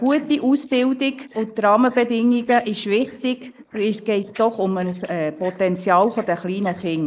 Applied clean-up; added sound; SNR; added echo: neural mask model Resemble Enhance denoiser.